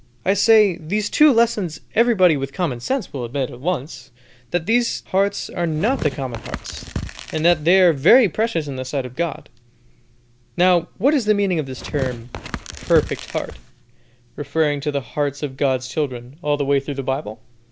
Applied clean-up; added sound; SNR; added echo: none; Tearing; 11 dB; none.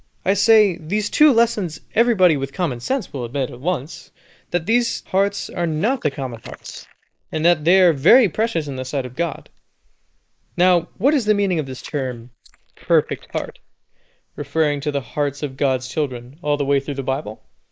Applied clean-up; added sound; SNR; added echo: neural mask model Resemble Enhance denoiser.